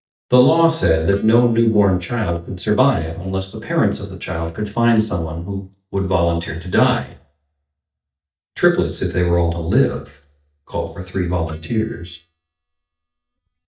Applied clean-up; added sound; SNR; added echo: neural mask model DeepFilterNet 3.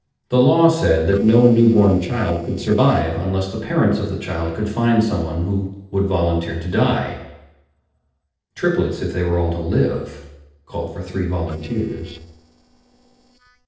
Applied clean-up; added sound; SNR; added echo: neural separator model SepFormer DNS4.